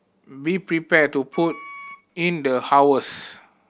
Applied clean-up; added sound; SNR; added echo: none; Wind instrument, woodwind instrument; 19 dB; none.